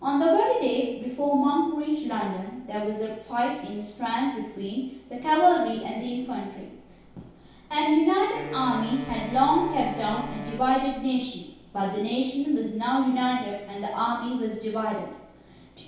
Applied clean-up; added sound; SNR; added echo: none; Wind instrument, woodwind instrument; 13 dB; reverberation time 0.8 s.